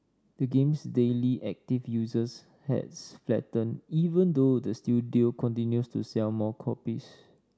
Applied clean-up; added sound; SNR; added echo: none; none; none; none.